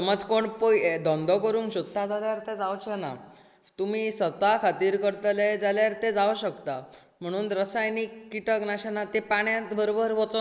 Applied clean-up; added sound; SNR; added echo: neural mask model Resemble Enhance denoiser.